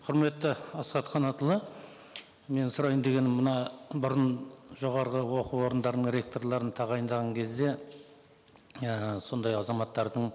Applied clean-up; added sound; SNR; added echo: none; none; none; none.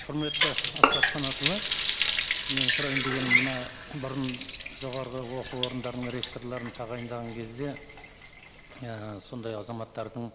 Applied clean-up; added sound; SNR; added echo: none; Water tap, faucet + Bowed string instrument; -4 dB; none.